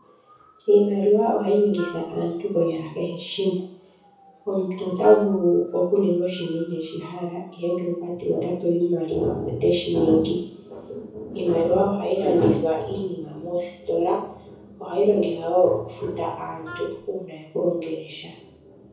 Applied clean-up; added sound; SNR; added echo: none; Wind instrument, woodwind instrument; 19 dB; reverberation time 0.6 s.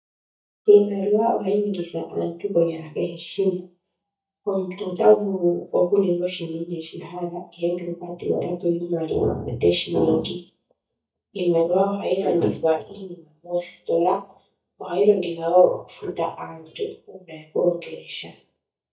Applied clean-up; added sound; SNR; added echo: neural mask model DeepFilterNet 3.